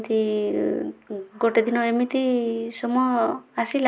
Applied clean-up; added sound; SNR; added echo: none; none; none; none.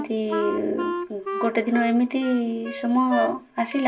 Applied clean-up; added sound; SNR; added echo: none; Wind instrument, woodwind instrument; 8 dB; reverberation time 0.1 s.